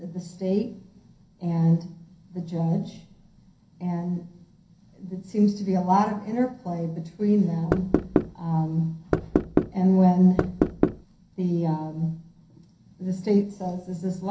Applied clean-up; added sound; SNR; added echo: none; Knock; -2 dB; reverberation time 0.3 s.